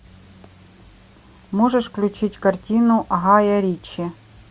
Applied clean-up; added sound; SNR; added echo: none; none; none; none.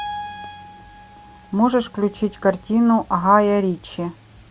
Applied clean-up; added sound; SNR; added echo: none; Keyboard (musical); 18 dB; none.